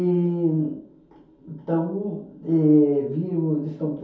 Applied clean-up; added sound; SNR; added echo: none; none; none; reverberation time 0.6 s.